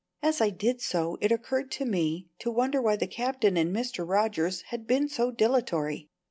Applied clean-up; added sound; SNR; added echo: none; none; none; none.